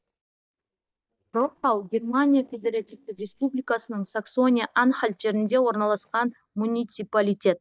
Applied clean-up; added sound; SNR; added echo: neural mask model DeepFilterNet 3.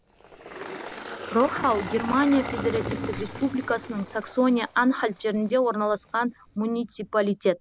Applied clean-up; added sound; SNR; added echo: none; Engine; 11 dB; none.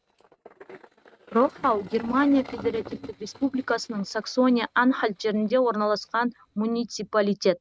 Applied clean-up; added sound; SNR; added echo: neural mask model RNNoise.